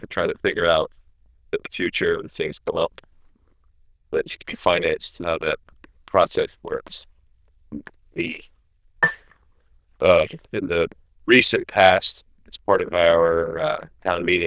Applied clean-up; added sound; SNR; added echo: neural diffusion model UNIVERSE++.